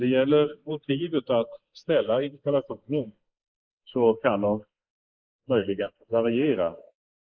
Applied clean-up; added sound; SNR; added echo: neural mask model Resemble Enhance denoiser.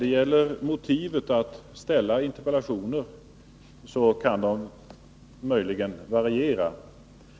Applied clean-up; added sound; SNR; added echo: none; none; none; none.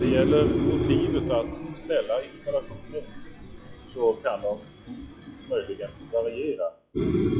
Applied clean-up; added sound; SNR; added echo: classical method log-MMSE.